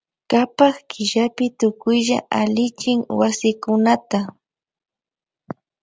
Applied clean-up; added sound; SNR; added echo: none; none; none; none.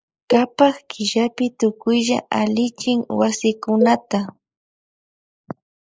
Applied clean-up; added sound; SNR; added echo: neural mask model Resemble Enhance denoiser.